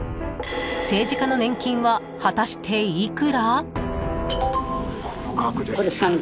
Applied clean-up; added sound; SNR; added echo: none; none; none; none.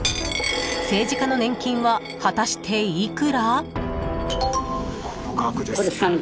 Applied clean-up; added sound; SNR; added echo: none; Coin (dropping); 12 dB; none.